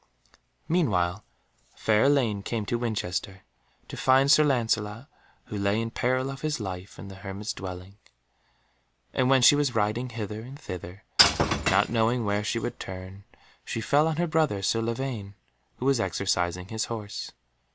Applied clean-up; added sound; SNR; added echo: none; Shatter / Crushing; 1 dB; none.